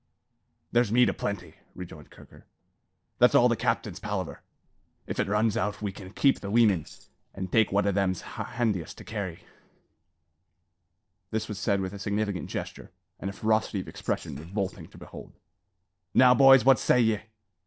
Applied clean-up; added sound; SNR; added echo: neural separator model SepFormer DNS4.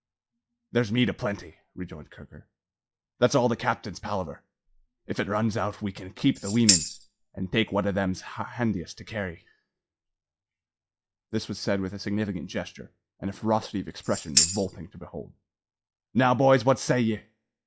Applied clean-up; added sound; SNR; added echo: classical method log-MMSE.